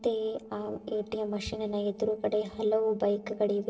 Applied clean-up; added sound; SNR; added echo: neural separator model SepFormer DNS4.